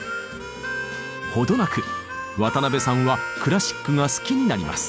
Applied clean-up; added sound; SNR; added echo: none; Harmonica; 15 dB; none.